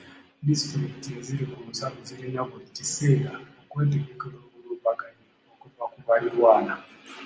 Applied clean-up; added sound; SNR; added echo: none; none; none; none.